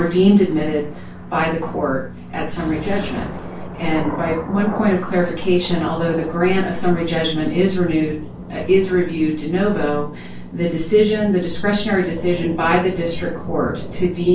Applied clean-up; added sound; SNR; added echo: none; Thunder / Rain; 15 dB; reverberation time 0.3 s.